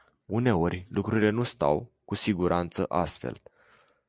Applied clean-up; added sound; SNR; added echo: none; none; none; none.